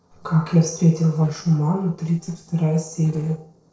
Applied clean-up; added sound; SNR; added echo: neural separator model SepFormer DNS4.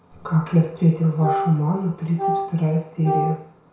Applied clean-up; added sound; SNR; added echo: none; Wind instrument, woodwind instrument; 4 dB; reverberation time 0.5 s.